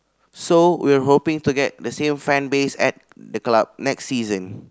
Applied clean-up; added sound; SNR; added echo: none; none; none; none.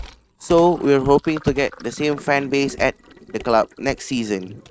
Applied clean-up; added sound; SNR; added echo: neural mask model RNNoise.